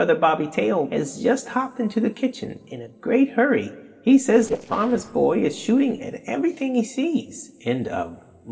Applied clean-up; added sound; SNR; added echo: neural separator model SepFormer DNS4.